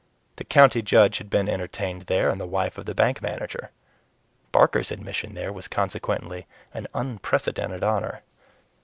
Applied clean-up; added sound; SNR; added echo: none; none; none; none.